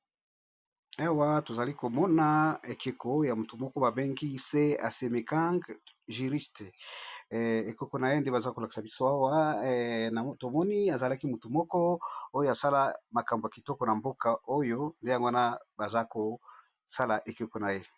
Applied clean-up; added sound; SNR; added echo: none; none; none; none.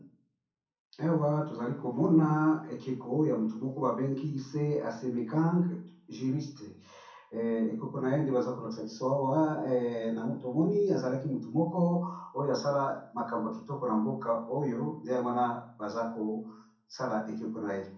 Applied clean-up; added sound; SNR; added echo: none; none; none; reverberation time 0.6 s.